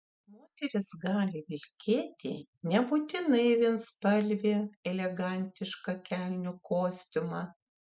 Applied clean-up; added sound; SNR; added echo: none; none; none; none.